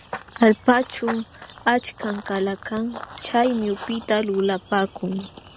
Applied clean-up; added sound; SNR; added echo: none; Run / Bird vocalization, bird call, bird song; 16 dB; none.